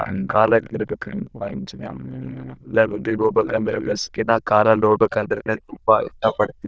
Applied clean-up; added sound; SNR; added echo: neural diffusion model UNIVERSE++.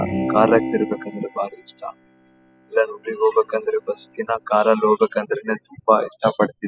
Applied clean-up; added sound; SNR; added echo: classical method spectral subtraction.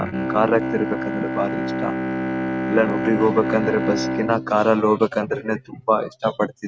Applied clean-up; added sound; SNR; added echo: neural mask model RNNoise.